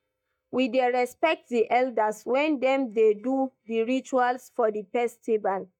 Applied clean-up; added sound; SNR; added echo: neural mask model DeepFilterNet 3.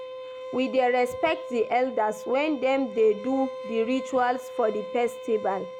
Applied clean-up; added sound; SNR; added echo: none; Bowed string instrument; 11 dB; none.